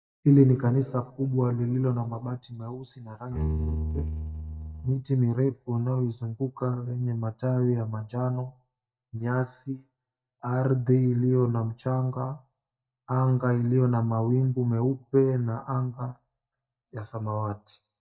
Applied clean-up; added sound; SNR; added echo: neural mask model DeepFilterNet 3.